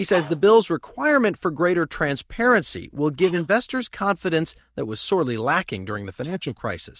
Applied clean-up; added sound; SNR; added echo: neural mask model DeepFilterNet 3.